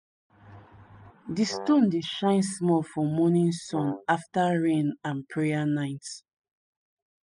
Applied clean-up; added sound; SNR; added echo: classical method spectral subtraction.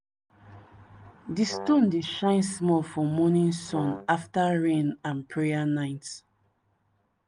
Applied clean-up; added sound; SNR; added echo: none; Brass instrument; 11 dB; none.